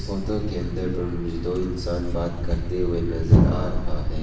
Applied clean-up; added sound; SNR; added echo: none; Thump, thud; -5 dB; reverberation time 1.0 s.